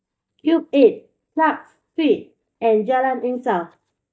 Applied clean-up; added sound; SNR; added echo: neural mask model DeepFilterNet 3.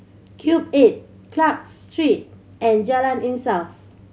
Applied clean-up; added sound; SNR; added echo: none; none; none; none.